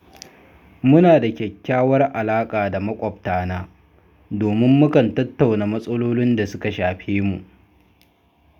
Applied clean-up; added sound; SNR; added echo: none; none; none; none.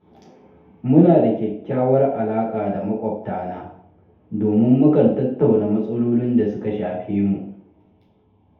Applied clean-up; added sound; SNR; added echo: none; none; none; reverberation time 0.8 s.